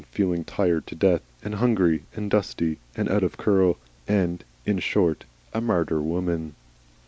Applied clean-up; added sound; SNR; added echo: none; none; none; none.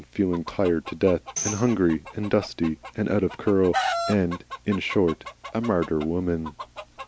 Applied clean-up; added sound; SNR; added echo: none; Tambourine + Chicken, rooster; 10 dB; none.